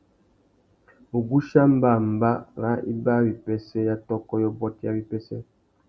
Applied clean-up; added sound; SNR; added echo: none; none; none; none.